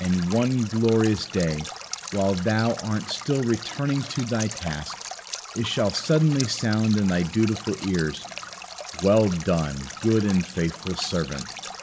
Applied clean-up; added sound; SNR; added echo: none; Stream; 13 dB; none.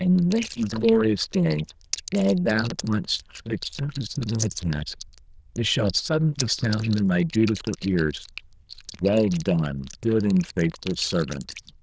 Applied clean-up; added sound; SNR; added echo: neural diffusion model UNIVERSE++.